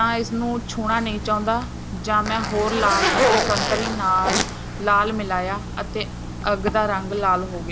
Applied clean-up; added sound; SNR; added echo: none; Zipper (clothing); 3 dB; none.